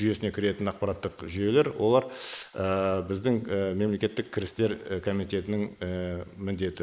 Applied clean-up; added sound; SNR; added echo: neural mask model Resemble Enhance denoiser.